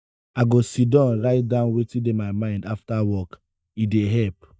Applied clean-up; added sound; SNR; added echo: neural mask model DeepFilterNet 3.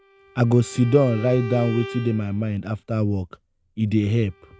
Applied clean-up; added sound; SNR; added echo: none; Bowed string instrument; 16 dB; none.